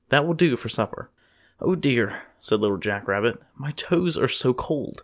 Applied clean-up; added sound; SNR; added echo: none; none; none; none.